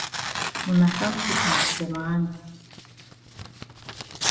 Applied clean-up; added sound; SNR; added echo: none; Tearing; 2 dB; reverberation time 1.0 s.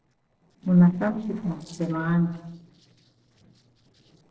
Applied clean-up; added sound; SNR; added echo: neural separator model SepFormer DNS4.